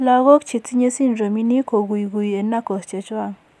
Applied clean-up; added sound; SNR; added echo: none; none; none; none.